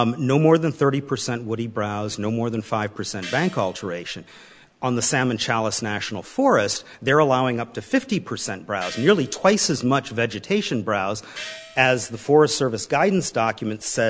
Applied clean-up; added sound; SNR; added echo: none; Gong; 19 dB; none.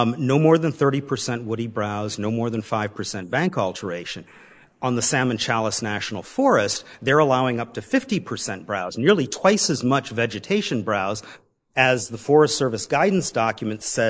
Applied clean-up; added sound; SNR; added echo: neural mask model Resemble Enhance denoiser.